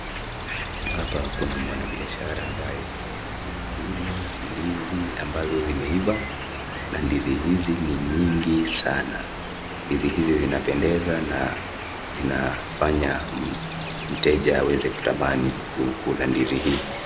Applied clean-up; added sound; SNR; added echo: none; Cricket; 5 dB; none.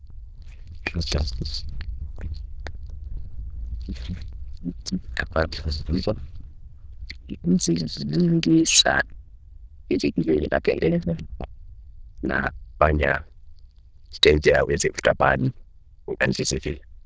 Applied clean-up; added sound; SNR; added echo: neural diffusion model UNIVERSE++.